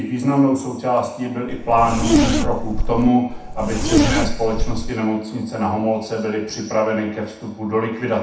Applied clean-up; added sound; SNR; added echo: none; Zipper (clothing); -1 dB; reverberation time 0.7 s.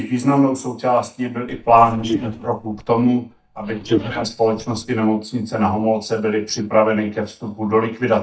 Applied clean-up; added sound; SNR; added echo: neural mask model DeepFilterNet 3.